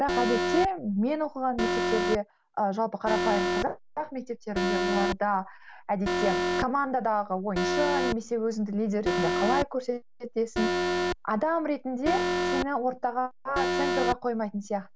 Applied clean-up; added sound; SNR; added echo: none; Alarm; 1 dB; none.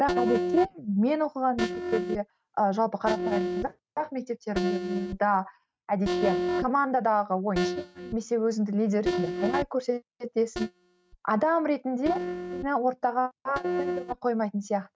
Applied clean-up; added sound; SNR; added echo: neural mask model RNNoise.